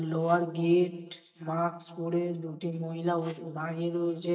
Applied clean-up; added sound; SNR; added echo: neural mask model DeepFilterNet 3.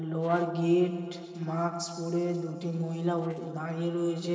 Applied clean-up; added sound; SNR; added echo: neural separator model SepFormer DNS4.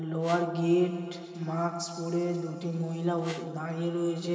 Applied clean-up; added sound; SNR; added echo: none; Whoosh, swoosh, swish; 18 dB; reverberation time 2.7 s.